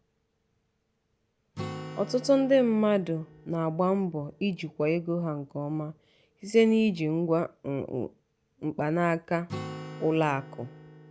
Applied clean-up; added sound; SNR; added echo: none; Acoustic guitar; 17 dB; none.